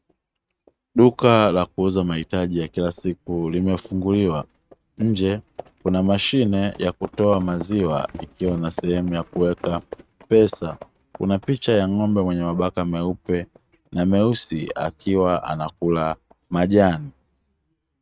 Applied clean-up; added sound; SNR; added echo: neural mask model RNNoise.